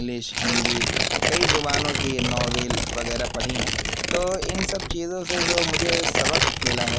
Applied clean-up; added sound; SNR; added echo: none; Tearing; -4 dB; none.